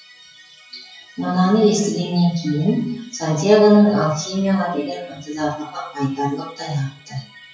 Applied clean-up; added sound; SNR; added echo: classical method WPE with log-MMSE.